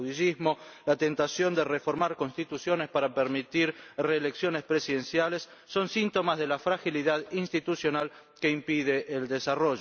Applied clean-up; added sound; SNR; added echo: none; none; none; none.